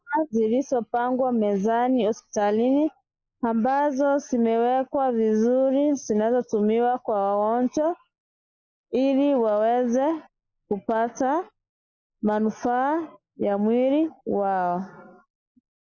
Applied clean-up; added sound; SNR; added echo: neural mask model Resemble Enhance denoiser.